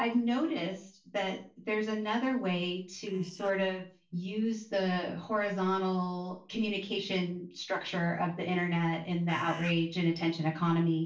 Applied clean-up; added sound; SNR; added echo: neural separator model SepFormer DNS4.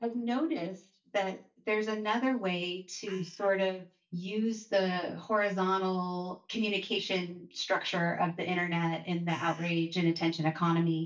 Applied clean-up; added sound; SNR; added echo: neural mask model DeepFilterNet 3.